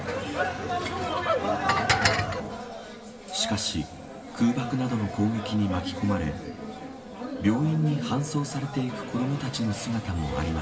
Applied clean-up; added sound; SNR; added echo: none; Dishes, pots, and pans; 0 dB; reverberation time 1.4 s.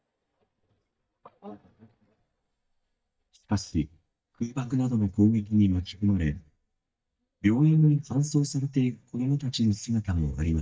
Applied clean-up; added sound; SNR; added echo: neural mask model DeepFilterNet 3.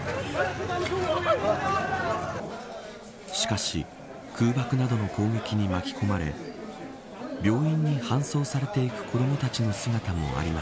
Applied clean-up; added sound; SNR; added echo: none; none; none; none.